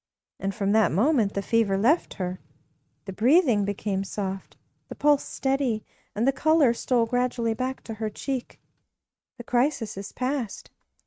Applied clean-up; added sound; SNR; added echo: neural mask model RNNoise.